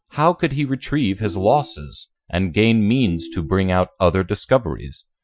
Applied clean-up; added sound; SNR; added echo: classical method Wiener filter.